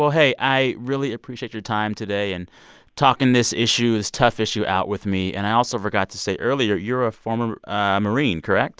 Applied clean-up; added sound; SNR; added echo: none; none; none; none.